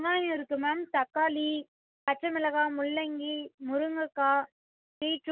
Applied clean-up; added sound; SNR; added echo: none; none; none; none.